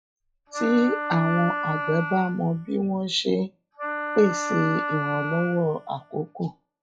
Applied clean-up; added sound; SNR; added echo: classical method log-MMSE.